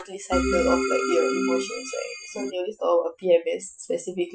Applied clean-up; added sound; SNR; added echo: classical method Wiener filter.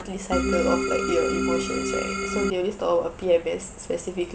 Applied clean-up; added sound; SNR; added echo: none; Organ; -1 dB; none.